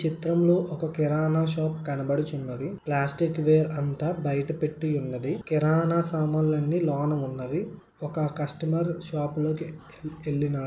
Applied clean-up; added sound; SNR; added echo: none; none; none; none.